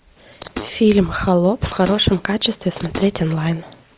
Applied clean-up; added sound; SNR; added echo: none; Fart; 16 dB; none.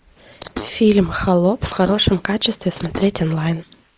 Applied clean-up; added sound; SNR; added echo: neural mask model Resemble Enhance denoiser.